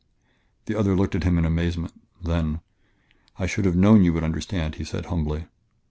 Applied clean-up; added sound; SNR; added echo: none; none; none; none.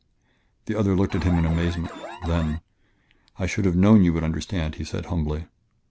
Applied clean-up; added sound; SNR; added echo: none; Alarm; 14 dB; none.